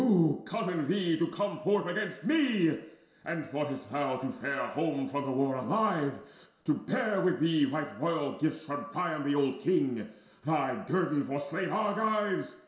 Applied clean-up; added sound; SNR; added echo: none; none; none; reverberation time 0.7 s.